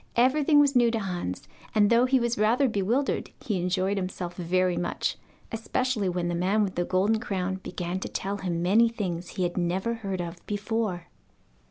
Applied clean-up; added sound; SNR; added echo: none; none; none; none.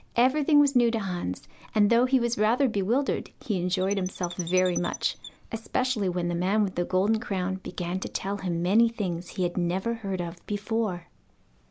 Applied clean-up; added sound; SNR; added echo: none; Chirp, tweet; 13 dB; none.